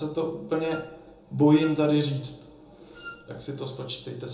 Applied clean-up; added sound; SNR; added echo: none; Wind instrument, woodwind instrument; 19 dB; reverberation time 0.9 s.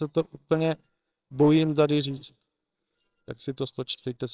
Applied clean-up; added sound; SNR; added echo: neural separator model SepFormer WHAMR!.